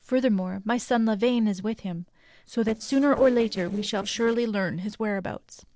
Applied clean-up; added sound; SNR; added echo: neural separator model SepFormer DNS4.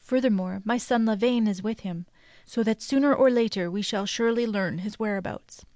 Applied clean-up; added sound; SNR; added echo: none; none; none; none.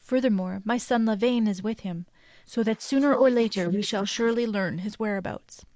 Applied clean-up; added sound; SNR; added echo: neural mask model Resemble Enhance denoiser.